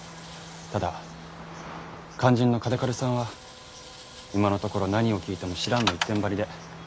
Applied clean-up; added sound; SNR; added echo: none; Bowed string instrument + Sawing; 17 dB; none.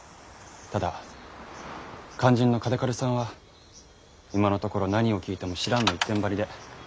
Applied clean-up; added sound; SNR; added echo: none; none; none; none.